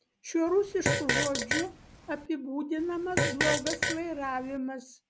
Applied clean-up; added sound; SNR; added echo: none; Fart; 0 dB; none.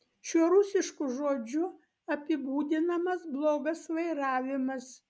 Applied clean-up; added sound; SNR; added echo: none; none; none; none.